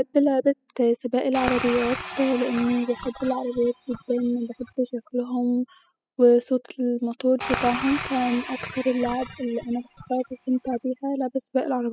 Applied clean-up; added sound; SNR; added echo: classical method spectral subtraction.